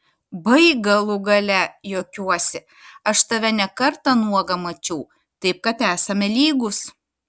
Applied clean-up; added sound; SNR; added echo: none; none; none; none.